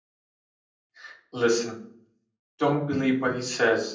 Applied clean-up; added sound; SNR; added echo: none; none; none; reverberation time 0.6 s.